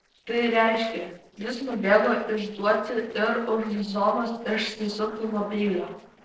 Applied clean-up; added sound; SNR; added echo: neural separator model SepFormer DNS4.